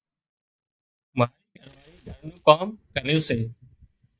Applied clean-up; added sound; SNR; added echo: neural mask model DeepFilterNet 3.